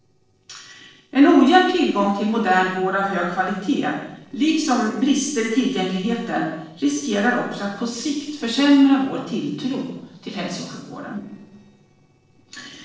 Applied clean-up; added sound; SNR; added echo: neural separator model SepFormer DNS4.